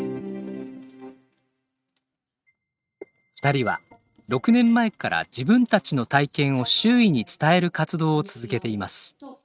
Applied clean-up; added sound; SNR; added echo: neural mask model RNNoise.